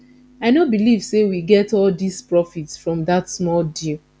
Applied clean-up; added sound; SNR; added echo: none; none; none; none.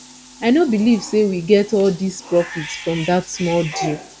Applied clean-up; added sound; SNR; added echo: none; Bathtub (filling or washing) / Cat; 15 dB; none.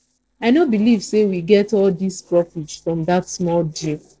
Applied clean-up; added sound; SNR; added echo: neural separator model SepFormer DNS4.